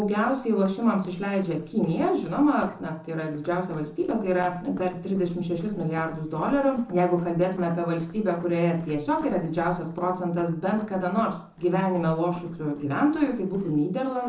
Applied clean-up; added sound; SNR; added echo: neural separator model SepFormer DNS4.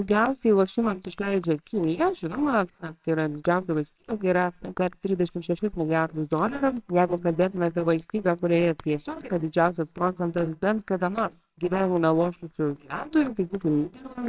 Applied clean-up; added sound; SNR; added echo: neural separator model SepFormer WHAMR!.